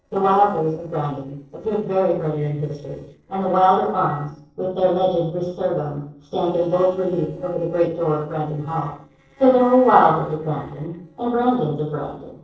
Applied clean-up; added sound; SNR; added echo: neural separator model SepFormer DNS4.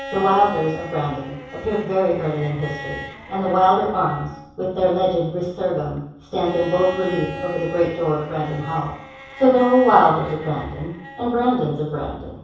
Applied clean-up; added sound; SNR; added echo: none; Bowed string instrument; 15 dB; reverberation time 0.7 s.